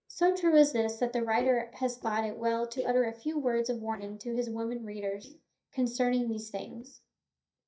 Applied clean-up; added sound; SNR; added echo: neural mask model DeepFilterNet 3.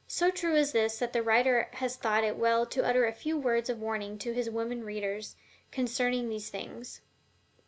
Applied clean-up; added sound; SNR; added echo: none; none; none; none.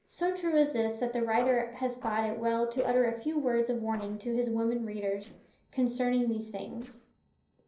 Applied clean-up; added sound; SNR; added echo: neural separator model SepFormer DNS4.